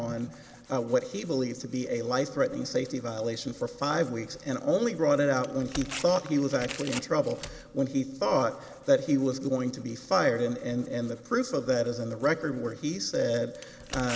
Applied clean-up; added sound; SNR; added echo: none; Tearing; 18 dB; none.